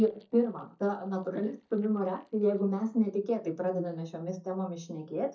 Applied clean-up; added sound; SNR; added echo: neural mask model DeepFilterNet 3.